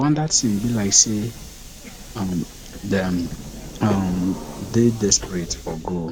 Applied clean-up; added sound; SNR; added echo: none; Subway, metro, underground; 12 dB; none.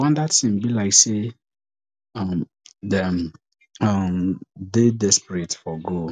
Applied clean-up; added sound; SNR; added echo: none; none; none; none.